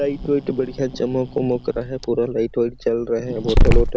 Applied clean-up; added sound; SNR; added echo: none; Growling; -1 dB; none.